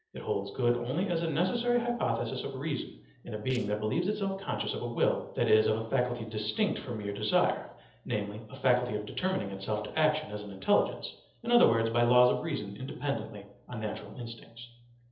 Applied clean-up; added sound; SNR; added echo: neural separator model SepFormer DNS4.